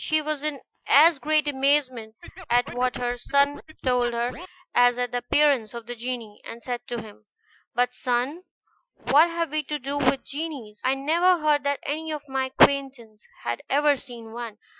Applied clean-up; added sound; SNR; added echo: classical method Wiener filter.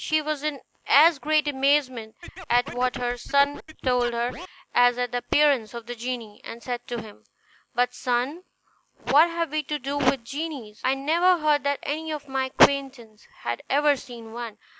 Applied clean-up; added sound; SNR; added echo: none; Scratching (performance technique); 13 dB; none.